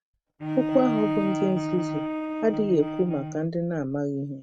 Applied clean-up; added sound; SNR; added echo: neural mask model RNNoise.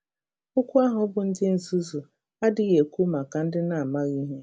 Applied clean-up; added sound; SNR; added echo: none; none; none; none.